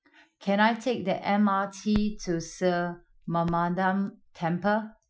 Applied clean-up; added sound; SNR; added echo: classical method Wiener filter.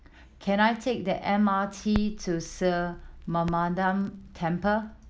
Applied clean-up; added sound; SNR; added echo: none; Crackle; 14 dB; none.